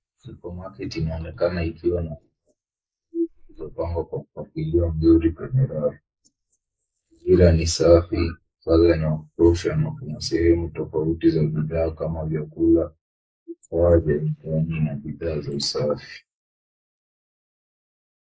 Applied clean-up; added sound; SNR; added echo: neural mask model Resemble Enhance denoiser.